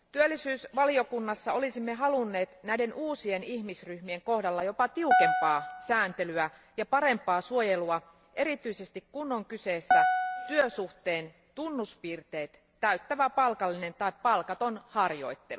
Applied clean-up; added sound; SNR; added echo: none; Piano; -1 dB; none.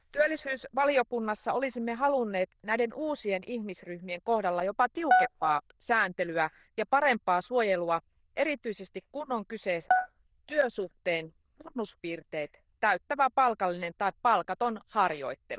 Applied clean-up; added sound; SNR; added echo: neural diffusion model UNIVERSE++.